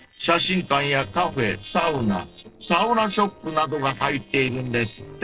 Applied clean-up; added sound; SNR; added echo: neural separator model SepFormer DNS4.